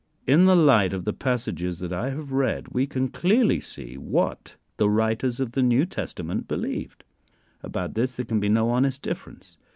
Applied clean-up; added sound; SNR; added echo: none; none; none; none.